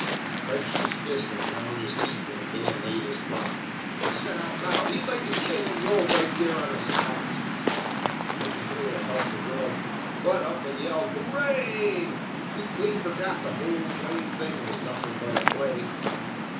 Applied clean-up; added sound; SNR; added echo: none; Waves, surf; -1 dB; reverberation time 0.8 s.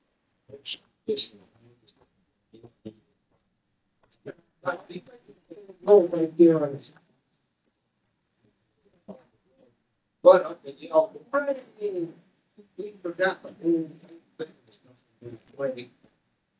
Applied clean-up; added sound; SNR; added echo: neural mask model DeepFilterNet 3.